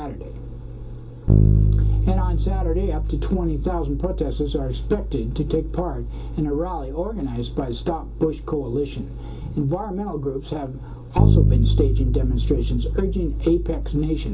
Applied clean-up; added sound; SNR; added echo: none; Bass guitar; -4 dB; reverberation time 0.2 s.